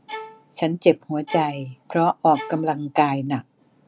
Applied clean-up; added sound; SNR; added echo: none; Bowed string instrument; 17 dB; none.